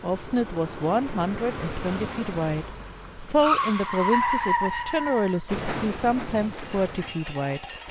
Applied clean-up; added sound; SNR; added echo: none; Car; 4 dB; none.